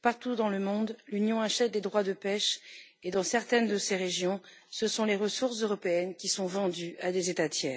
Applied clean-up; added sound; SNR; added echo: none; none; none; none.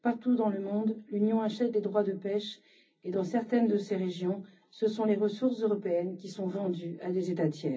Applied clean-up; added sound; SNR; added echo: none; none; none; reverberation time 0.4 s.